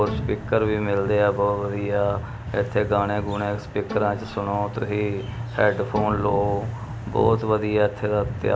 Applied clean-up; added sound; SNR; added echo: none; Bowed string instrument; 15 dB; none.